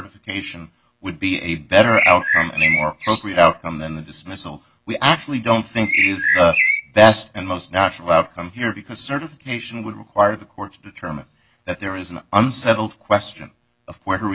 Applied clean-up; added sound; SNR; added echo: none; Bird; 0 dB; none.